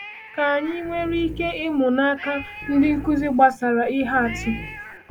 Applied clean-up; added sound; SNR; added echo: none; Cat + Dog; 14 dB; none.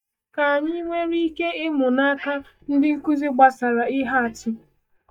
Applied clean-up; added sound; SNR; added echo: neural mask model DeepFilterNet 3.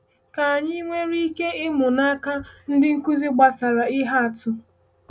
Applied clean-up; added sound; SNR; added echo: none; none; none; none.